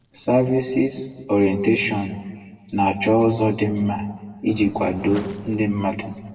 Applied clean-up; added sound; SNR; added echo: neural separator model SepFormer DNS4.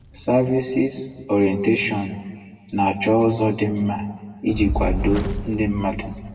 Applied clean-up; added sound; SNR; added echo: none; Fire; 10 dB; reverberation time 1.3 s.